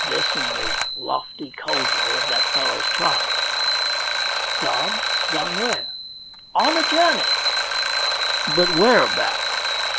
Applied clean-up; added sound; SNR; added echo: none; Alarm; -3 dB; none.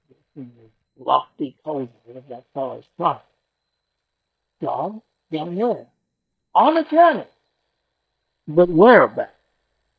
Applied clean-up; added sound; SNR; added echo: neural mask model DeepFilterNet 3.